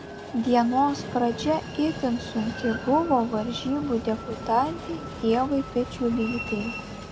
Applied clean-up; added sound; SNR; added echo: none; Train; 10 dB; none.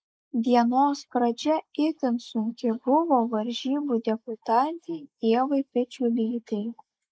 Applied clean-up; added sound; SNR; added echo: neural mask model Resemble Enhance denoiser.